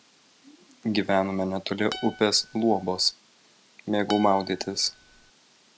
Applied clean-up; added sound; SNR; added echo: none; Acoustic guitar; 15 dB; none.